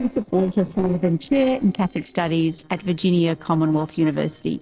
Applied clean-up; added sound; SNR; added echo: neural separator model SepFormer DNS4.